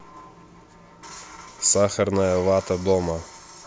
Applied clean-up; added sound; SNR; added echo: none; none; none; none.